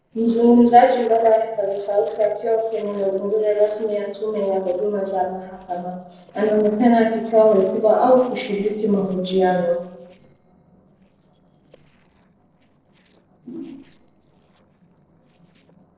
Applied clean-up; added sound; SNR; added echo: neural separator model SepFormer DNS4.